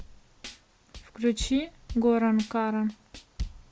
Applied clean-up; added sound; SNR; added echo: none; Drum / Drum kit; 13 dB; none.